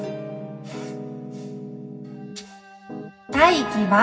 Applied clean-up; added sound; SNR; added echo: none; Piano; 11 dB; reverberation time 0.4 s.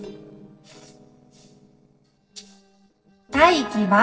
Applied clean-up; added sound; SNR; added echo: neural separator model SepFormer DNS4.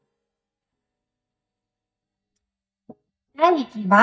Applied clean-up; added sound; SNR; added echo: neural mask model DeepFilterNet 3.